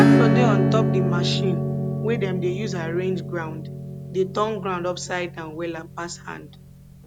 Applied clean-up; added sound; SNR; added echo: none; Acoustic guitar / Strum; -4 dB; none.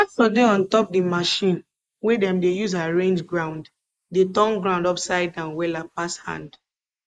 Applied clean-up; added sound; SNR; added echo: neural mask model Resemble Enhance denoiser.